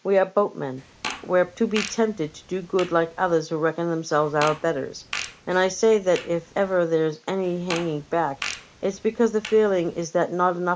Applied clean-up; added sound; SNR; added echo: none; Fart; 14 dB; none.